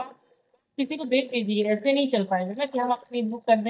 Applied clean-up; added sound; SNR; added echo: neural mask model DeepFilterNet 3.